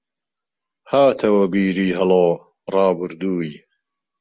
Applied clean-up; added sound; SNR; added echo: none; none; none; none.